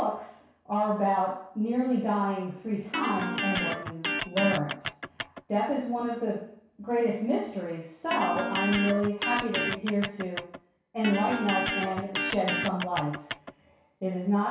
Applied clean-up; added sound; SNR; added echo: none; Electric guitar; 3 dB; reverberation time 0.6 s.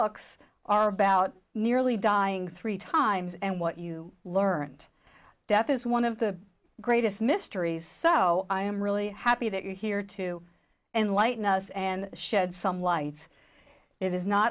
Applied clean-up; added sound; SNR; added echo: none; none; none; none.